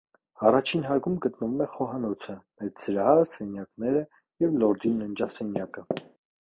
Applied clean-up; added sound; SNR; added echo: neural mask model Resemble Enhance denoiser.